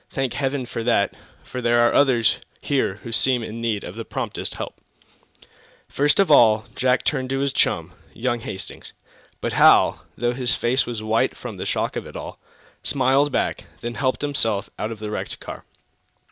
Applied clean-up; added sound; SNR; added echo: none; none; none; none.